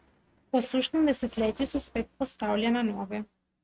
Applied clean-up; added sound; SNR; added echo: neural mask model RNNoise.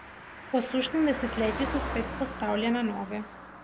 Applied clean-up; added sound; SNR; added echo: none; Car passing by; 8 dB; none.